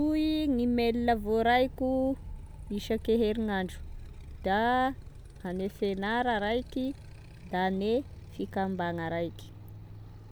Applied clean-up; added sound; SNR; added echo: none; Motorcycle; 14 dB; none.